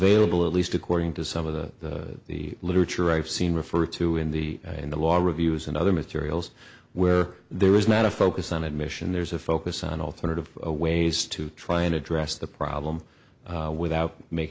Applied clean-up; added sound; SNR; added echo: none; none; none; none.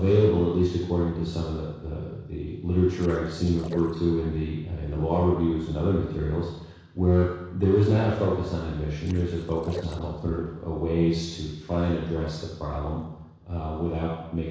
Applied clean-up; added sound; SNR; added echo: neural separator model SepFormer DNS4.